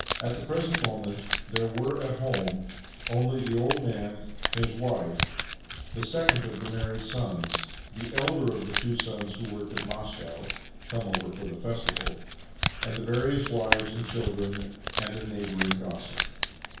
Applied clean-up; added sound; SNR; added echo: none; Crumpling, crinkling; 2 dB; reverberation time 0.7 s.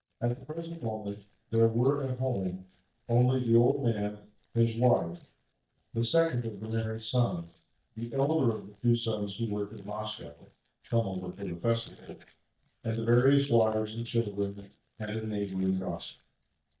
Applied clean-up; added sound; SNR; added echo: neural mask model DeepFilterNet 3.